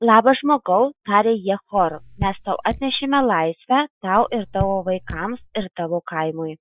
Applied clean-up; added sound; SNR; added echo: classical method Wiener filter.